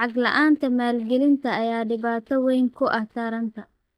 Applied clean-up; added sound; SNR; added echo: neural mask model DeepFilterNet 3.